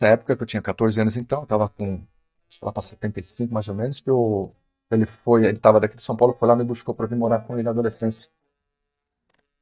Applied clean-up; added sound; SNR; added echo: neural mask model DeepFilterNet 3.